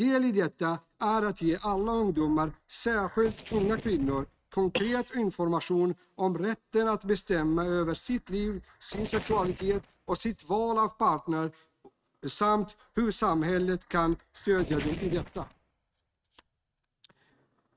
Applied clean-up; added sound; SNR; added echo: neural mask model RNNoise.